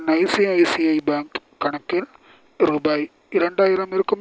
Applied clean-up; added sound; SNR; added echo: none; none; none; none.